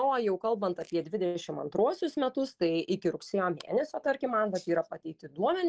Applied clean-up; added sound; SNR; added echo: none; none; none; none.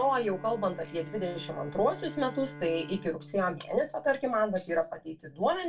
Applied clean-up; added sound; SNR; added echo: none; Bowed string instrument; 16 dB; reverberation time 0.2 s.